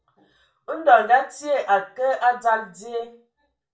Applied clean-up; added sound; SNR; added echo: none; none; none; reverberation time 0.3 s.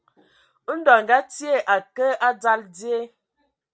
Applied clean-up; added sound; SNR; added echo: none; none; none; none.